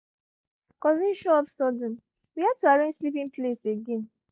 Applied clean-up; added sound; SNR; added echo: none; none; none; none.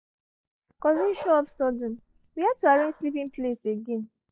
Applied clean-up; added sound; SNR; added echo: none; Bark; 15 dB; none.